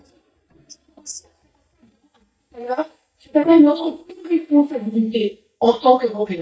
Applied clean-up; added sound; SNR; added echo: neural mask model DeepFilterNet 3.